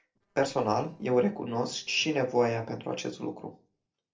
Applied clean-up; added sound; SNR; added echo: neural separator model SepFormer DNS4.